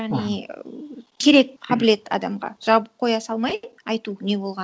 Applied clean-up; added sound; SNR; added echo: none; none; none; none.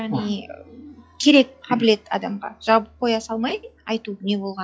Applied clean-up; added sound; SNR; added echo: classical method log-MMSE.